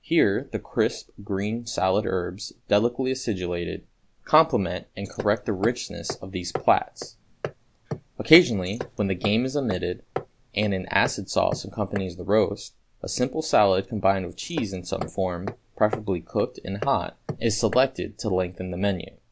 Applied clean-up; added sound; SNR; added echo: none; Hammer; 12 dB; none.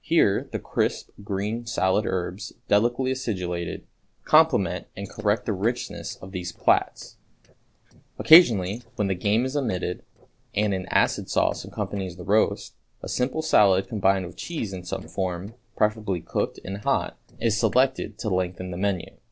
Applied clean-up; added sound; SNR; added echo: neural separator model SepFormer DNS4.